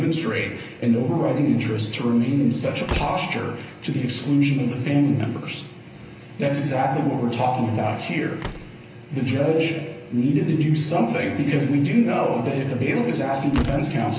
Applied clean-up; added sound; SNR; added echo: none; Slam; 17 dB; reverberation time 0.3 s.